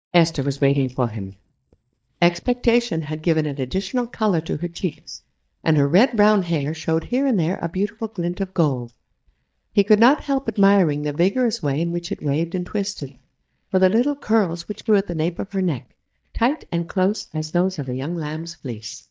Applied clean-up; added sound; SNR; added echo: neural mask model DeepFilterNet 3.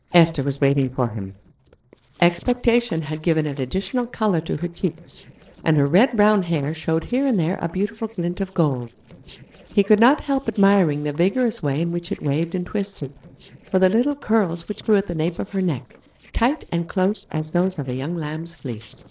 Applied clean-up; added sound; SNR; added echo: neural separator model SepFormer DNS4.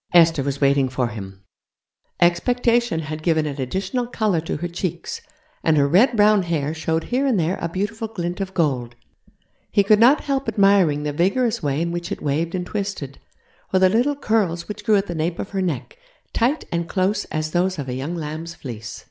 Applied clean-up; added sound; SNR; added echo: none; none; none; none.